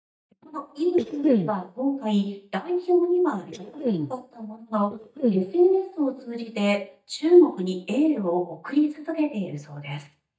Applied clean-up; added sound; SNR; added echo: neural mask model DeepFilterNet 3.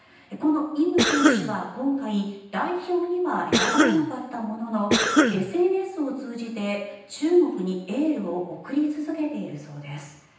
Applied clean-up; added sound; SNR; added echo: none; Cough; -2 dB; reverberation time 0.9 s.